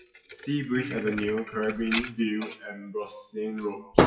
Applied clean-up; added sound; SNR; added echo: classical method WPE with log-MMSE.